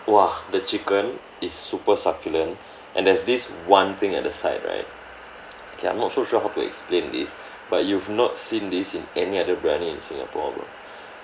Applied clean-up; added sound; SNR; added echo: none; none; none; none.